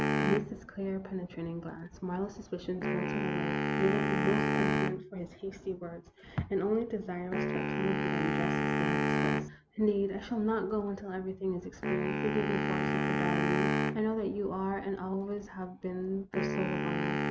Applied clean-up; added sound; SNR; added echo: none; Wind instrument, woodwind instrument; -1 dB; none.